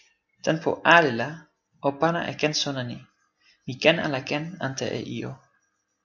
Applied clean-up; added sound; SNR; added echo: none; none; none; none.